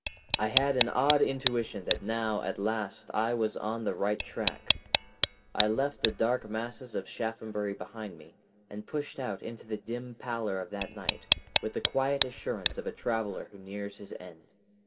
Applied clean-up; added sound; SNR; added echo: none; Tick; -3 dB; reverberation time 2.1 s.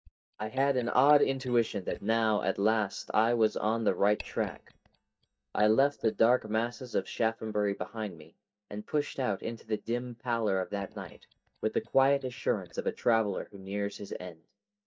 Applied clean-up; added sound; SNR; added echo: neural mask model DeepFilterNet 3.